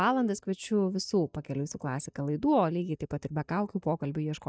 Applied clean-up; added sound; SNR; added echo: neural mask model DeepFilterNet 3.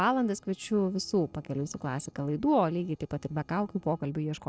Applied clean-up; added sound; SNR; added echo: neural separator model SepFormer DNS4.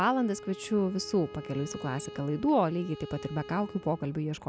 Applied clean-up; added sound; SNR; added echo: none; Bowed string instrument; 16 dB; none.